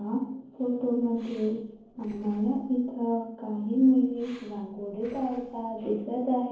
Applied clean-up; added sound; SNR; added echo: neural separator model SepFormer DNS4.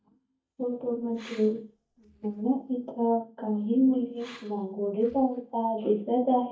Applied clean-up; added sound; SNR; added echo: neural mask model DeepFilterNet 3.